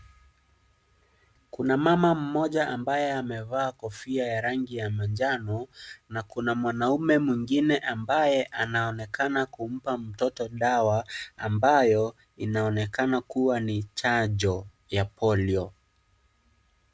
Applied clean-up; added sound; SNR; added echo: none; none; none; none.